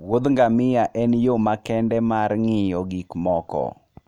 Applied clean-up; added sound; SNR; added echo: none; none; none; none.